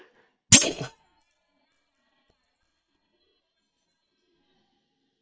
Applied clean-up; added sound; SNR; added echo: neural mask model DeepFilterNet 3.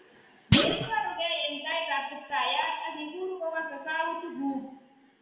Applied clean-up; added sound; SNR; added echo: none; Thump, thud; -5 dB; reverberation time 1.0 s.